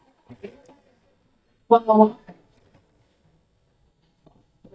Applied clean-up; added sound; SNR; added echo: neural mask model DeepFilterNet 3.